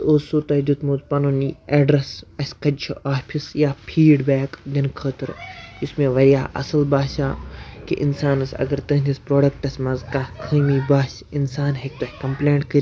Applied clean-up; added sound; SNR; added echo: none; none; none; none.